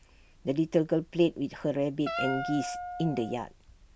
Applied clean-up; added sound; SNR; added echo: none; Wind instrument, woodwind instrument; 7 dB; none.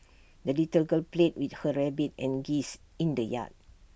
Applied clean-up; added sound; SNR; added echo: none; none; none; none.